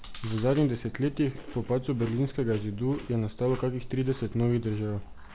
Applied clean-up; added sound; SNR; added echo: none; Chewing, mastication; 14 dB; none.